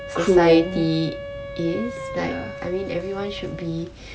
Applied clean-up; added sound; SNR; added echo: none; Wind instrument, woodwind instrument; 12 dB; none.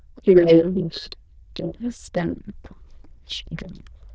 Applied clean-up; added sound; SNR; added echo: neural diffusion model UNIVERSE++.